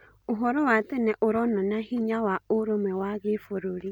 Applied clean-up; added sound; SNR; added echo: none; none; none; none.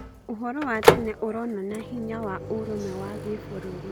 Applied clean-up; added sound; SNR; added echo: none; Microwave oven; -3 dB; none.